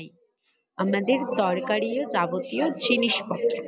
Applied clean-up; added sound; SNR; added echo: none; none; none; none.